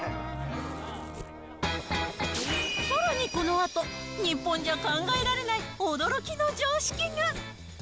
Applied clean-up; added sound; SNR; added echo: none; Domestic sounds, home sounds; 19 dB; none.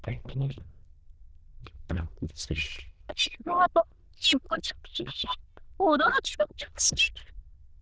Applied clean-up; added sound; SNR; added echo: neural diffusion model UNIVERSE++.